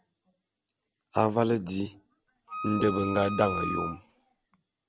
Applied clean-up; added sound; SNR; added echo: none; Wind instrument, woodwind instrument; 5 dB; none.